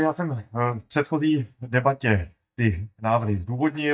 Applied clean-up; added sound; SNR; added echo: neural mask model DeepFilterNet 3.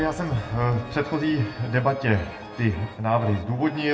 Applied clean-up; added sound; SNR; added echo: none; Organ; 17 dB; reverberation time 0.6 s.